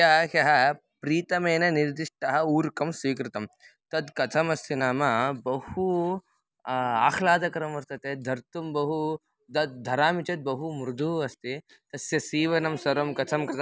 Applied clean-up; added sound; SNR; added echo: none; none; none; none.